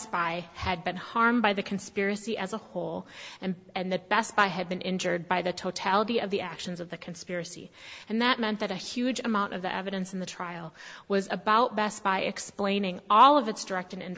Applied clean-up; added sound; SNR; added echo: none; none; none; none.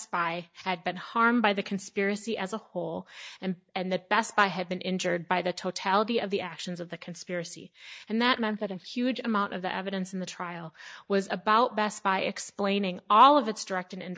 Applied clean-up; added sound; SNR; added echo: neural mask model DeepFilterNet 3.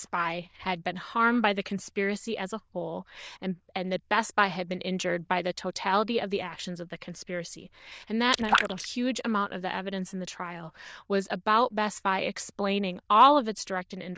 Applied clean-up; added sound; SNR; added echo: neural diffusion model UNIVERSE++.